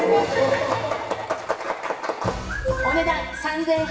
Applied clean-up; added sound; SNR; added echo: none; none; none; reverberation time 1.3 s.